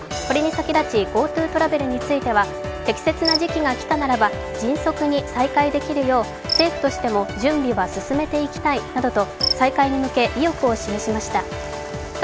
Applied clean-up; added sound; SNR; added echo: none; Cricket; 11 dB; none.